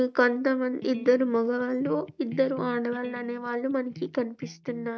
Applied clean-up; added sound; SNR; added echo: neural mask model DeepFilterNet 3.